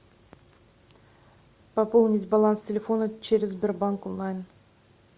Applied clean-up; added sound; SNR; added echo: none; none; none; none.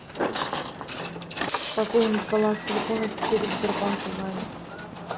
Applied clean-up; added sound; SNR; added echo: none; Walk, footsteps; 3 dB; none.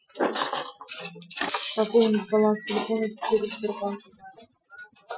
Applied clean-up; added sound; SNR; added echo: classical method Wiener filter.